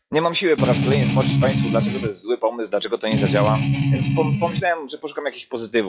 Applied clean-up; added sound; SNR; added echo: classical method log-MMSE.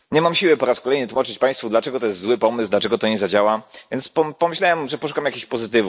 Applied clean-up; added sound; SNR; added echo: none; none; none; none.